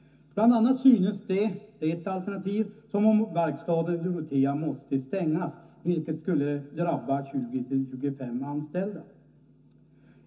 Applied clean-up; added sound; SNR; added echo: none; none; none; reverberation time 0.3 s.